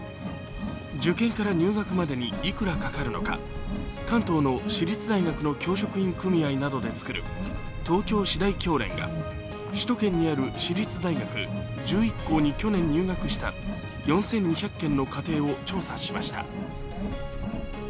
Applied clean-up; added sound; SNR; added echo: none; Wild animals + Wind; 7 dB; none.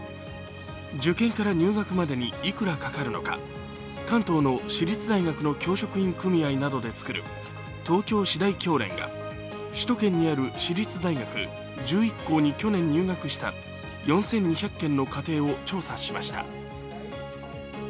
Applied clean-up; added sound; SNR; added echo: none; none; none; none.